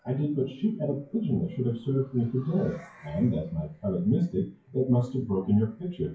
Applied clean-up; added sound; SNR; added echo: classical method WPE with log-MMSE.